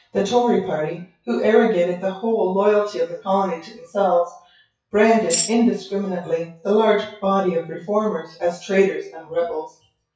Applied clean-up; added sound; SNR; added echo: classical method WPE with log-MMSE.